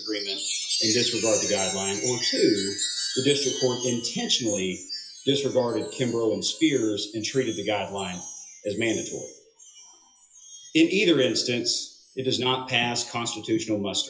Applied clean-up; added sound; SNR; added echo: classical method WPE with log-MMSE.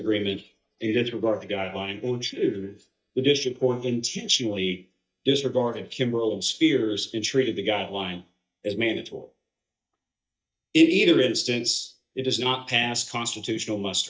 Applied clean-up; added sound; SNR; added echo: neural mask model DeepFilterNet 3.